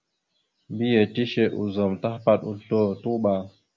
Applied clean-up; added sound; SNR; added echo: none; none; none; none.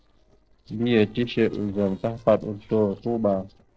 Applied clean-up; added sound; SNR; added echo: neural separator model SepFormer DNS4.